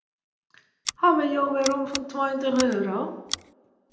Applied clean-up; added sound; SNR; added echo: none; Scissors; 12 dB; reverberation time 0.8 s.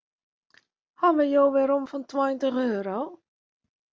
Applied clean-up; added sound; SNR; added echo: none; none; none; none.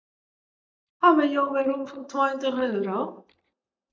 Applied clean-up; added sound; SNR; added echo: neural mask model DeepFilterNet 3.